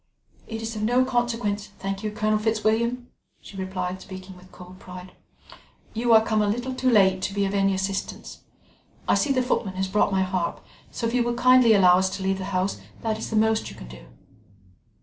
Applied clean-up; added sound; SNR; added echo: none; none; none; none.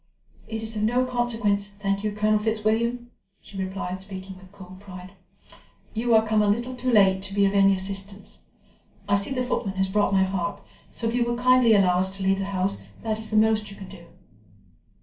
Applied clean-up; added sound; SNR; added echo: none; none; none; reverberation time 0.2 s.